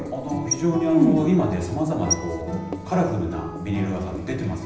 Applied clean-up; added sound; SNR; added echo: none; Writing; 13 dB; reverberation time 0.9 s.